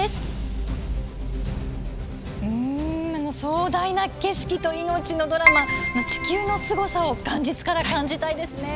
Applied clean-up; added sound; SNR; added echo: none; Keyboard (musical); -1 dB; none.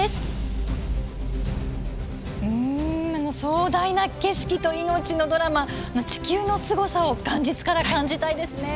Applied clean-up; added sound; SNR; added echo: none; none; none; none.